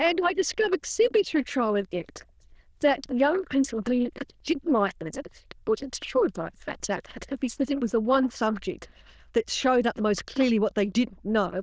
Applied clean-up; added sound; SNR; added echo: neural diffusion model UNIVERSE++.